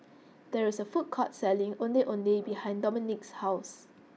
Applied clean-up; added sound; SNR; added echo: none; none; none; none.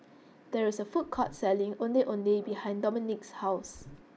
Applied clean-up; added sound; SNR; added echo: none; Buzz; 19 dB; none.